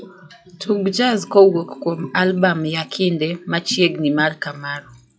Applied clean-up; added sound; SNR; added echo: classical method log-MMSE.